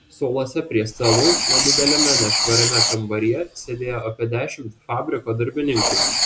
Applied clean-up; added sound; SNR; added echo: none; Writing; -1 dB; none.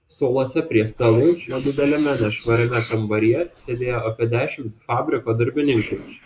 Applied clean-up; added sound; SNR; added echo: neural mask model Resemble Enhance denoiser.